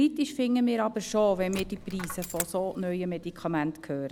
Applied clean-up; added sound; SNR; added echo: none; Coin (dropping); 14 dB; none.